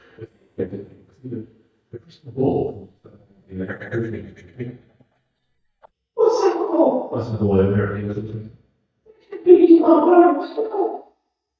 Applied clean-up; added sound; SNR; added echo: neural mask model DeepFilterNet 3.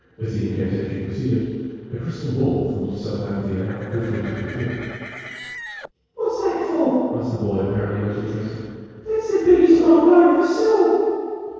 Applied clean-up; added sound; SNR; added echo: neural separator model SepFormer DNS4.